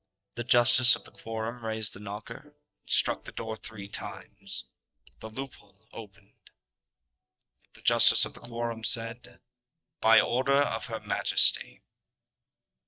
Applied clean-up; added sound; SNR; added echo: neural mask model DeepFilterNet 3.